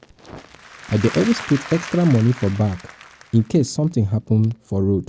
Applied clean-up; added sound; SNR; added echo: none; Applause / Crowd; 16 dB; none.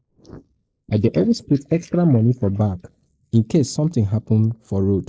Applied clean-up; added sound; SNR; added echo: neural mask model Resemble Enhance denoiser.